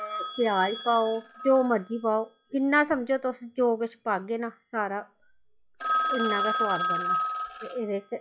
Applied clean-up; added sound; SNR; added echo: classical method log-MMSE.